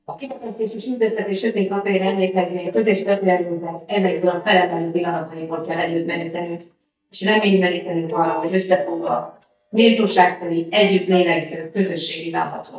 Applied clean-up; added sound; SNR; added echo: neural mask model DeepFilterNet 3.